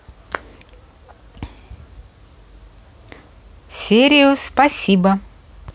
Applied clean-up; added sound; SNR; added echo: none; none; none; none.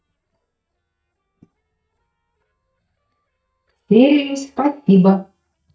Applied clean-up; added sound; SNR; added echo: neural mask model DeepFilterNet 3.